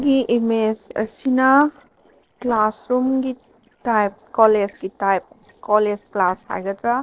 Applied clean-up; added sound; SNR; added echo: neural separator model SepFormer DNS4.